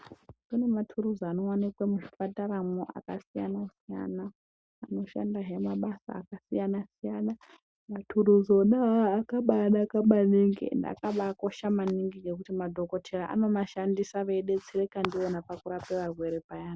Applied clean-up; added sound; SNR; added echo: none; none; none; none.